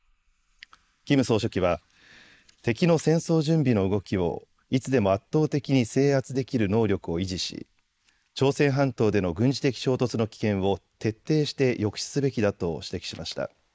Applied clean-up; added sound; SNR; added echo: neural mask model Resemble Enhance denoiser.